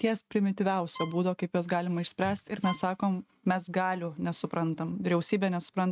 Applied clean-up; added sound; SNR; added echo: neural mask model RNNoise.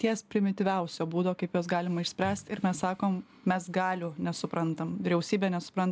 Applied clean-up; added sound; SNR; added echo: none; none; none; none.